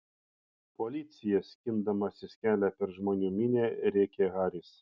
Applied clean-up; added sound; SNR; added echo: none; none; none; none.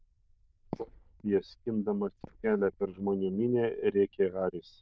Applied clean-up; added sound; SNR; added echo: neural diffusion model UNIVERSE++.